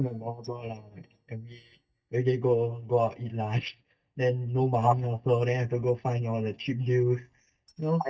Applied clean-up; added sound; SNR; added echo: neural mask model DeepFilterNet 3.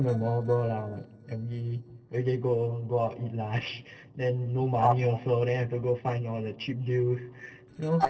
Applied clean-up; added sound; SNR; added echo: neural separator model SepFormer DNS4.